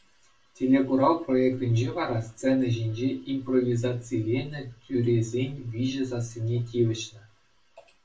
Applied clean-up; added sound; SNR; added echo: none; none; none; reverberation time 0.2 s.